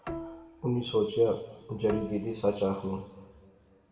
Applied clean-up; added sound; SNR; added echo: none; Bowed string instrument; 13 dB; reverberation time 1.7 s.